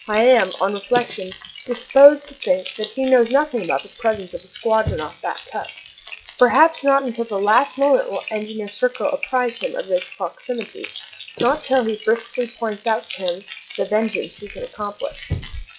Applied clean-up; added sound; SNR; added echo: classical method log-MMSE.